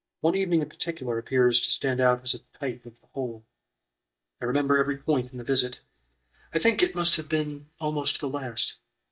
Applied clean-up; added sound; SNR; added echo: neural mask model DeepFilterNet 3.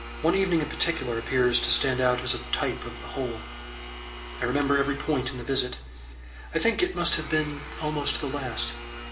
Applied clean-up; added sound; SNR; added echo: none; Domestic sounds, home sounds; 13 dB; reverberation time 1.8 s.